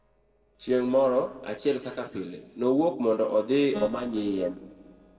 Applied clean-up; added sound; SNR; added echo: neural separator model SepFormer DNS4.